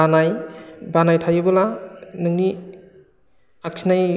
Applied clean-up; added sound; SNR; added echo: none; none; none; none.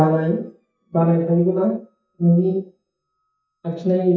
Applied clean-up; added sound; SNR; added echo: neural mask model DeepFilterNet 3.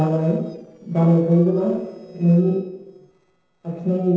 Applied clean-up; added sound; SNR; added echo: neural separator model SepFormer DNS4.